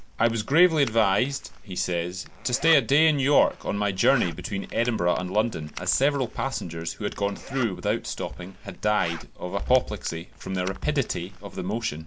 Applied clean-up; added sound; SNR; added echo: none; Zipper (clothing); 16 dB; none.